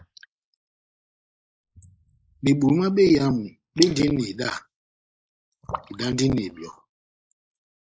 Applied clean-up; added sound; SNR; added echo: neural mask model Resemble Enhance denoiser.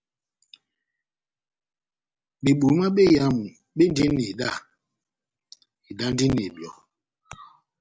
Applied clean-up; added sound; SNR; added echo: none; none; none; none.